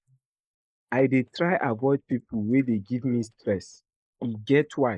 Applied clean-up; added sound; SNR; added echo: neural mask model Resemble Enhance denoiser.